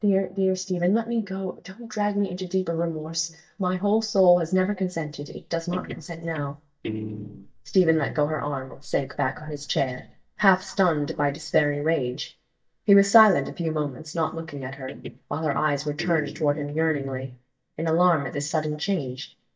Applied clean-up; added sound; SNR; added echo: neural mask model DeepFilterNet 3.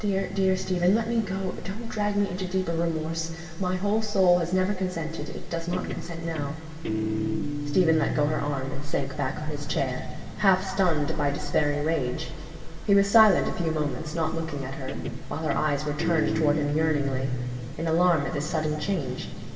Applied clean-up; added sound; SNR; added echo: none; Guitar; 10 dB; reverberation time 2.3 s.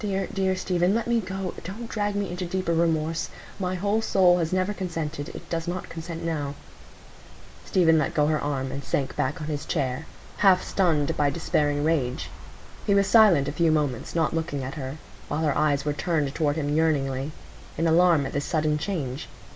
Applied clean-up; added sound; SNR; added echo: none; none; none; none.